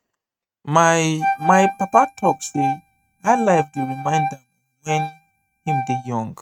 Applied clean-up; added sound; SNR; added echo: neural mask model RNNoise.